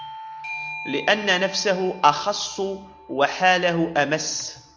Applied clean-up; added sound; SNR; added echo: none; Bell / Doorbell; 15 dB; none.